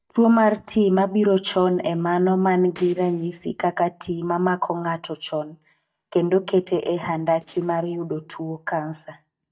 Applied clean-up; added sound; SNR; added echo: neural mask model DeepFilterNet 3.